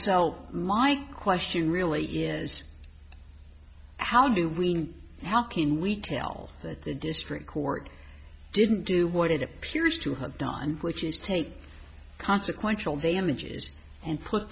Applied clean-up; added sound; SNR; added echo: none; none; none; none.